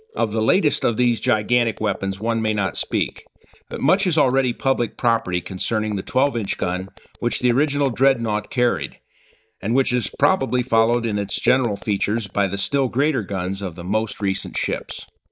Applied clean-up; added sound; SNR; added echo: neural mask model DeepFilterNet 3.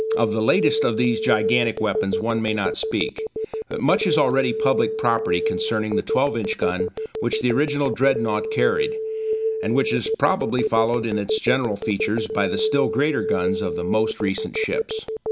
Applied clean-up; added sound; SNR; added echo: none; Telephone; 2 dB; none.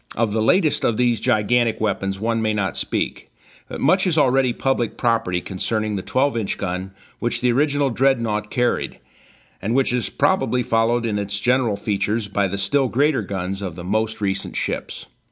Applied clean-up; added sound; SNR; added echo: none; none; none; none.